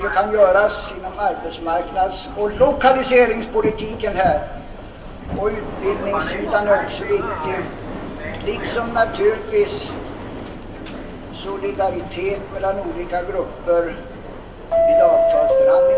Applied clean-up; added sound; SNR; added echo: none; Subway, metro, underground; 2 dB; reverberation time 0.2 s.